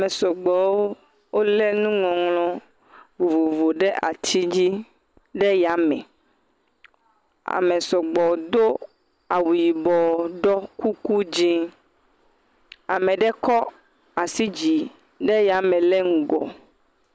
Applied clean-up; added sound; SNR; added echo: none; none; none; none.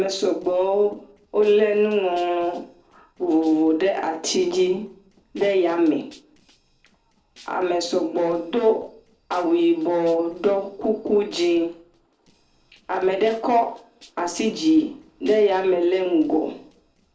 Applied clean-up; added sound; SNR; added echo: neural separator model SepFormer DNS4.